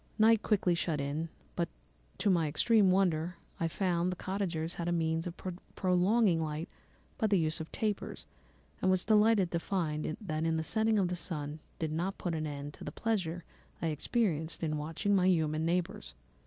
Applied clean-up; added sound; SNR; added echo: none; none; none; none.